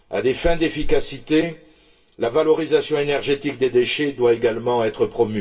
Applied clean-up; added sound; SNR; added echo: none; none; none; reverberation time 0.2 s.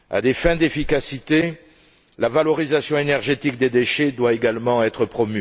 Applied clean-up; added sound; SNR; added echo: none; none; none; none.